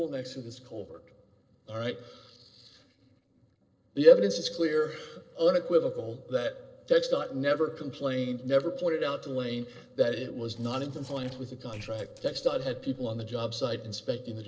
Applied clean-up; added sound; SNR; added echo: neural separator model SepFormer DNS4.